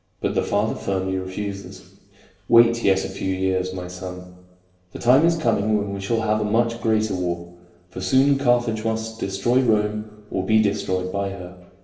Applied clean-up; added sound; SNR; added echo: none; none; none; reverberation time 0.9 s.